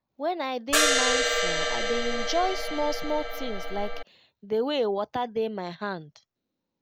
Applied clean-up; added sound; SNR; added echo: none; Crash cymbal; -4 dB; none.